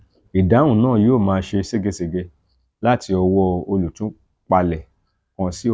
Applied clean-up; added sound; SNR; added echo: none; none; none; none.